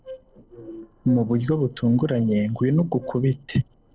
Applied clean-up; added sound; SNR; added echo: neural separator model SepFormer DNS4.